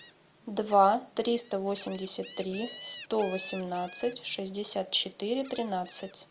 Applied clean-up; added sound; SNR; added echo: none; Gull, seagull; 19 dB; none.